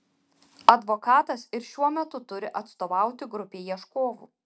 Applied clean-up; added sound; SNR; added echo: none; none; none; none.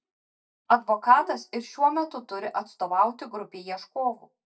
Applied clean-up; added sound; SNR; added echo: neural mask model DeepFilterNet 3.